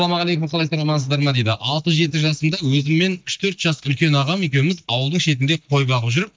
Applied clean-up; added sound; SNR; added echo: neural mask model DeepFilterNet 3.